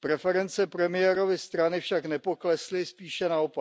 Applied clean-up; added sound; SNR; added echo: none; none; none; none.